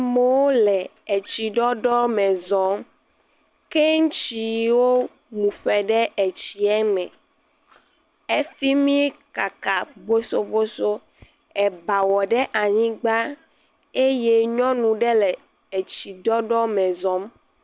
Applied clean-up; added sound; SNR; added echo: none; none; none; none.